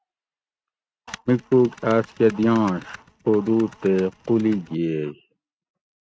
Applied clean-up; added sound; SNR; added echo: neural mask model RNNoise.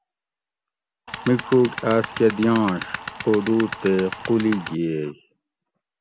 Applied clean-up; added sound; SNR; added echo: none; Tools; 10 dB; none.